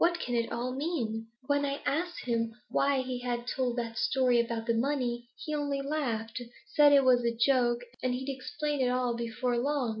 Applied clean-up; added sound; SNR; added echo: none; none; none; none.